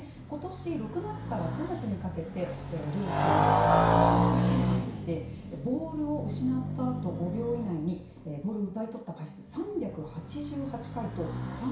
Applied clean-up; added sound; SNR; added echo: none; Motorcycle; -4 dB; reverberation time 0.6 s.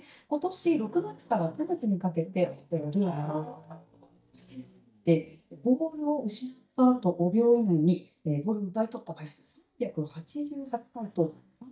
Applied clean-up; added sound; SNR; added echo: neural mask model DeepFilterNet 3.